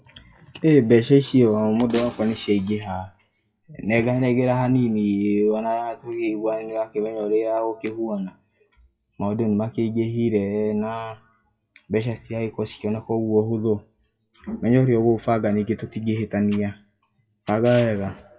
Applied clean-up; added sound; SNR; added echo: classical method WPE with log-MMSE.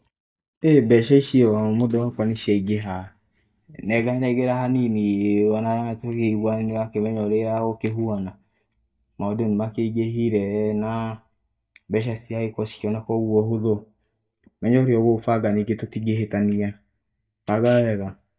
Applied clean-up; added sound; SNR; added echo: neural mask model DeepFilterNet 3.